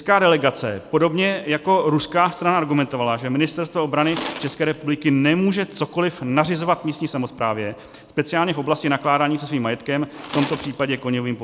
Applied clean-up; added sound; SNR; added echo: none; Tools; 12 dB; none.